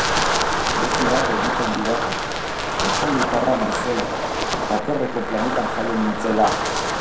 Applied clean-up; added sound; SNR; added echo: none; Wind; -3 dB; reverberation time 0.8 s.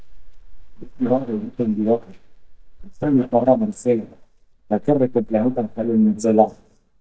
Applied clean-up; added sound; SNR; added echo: neural mask model DeepFilterNet 3.